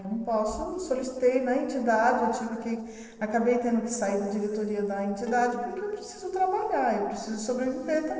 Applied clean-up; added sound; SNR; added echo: neural separator model SepFormer DNS4.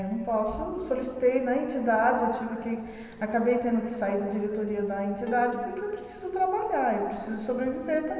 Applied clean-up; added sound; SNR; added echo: none; Plucked string instrument; 17 dB; reverberation time 2.5 s.